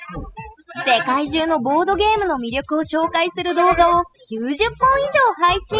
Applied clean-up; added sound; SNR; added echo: classical method spectral subtraction.